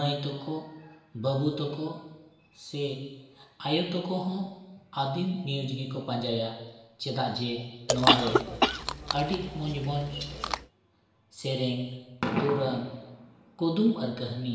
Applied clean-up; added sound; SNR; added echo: none; Chewing, mastication / Cough; -3 dB; reverberation time 1.1 s.